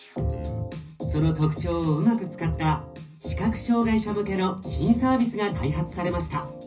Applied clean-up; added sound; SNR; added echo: none; none; none; reverberation time 0.4 s.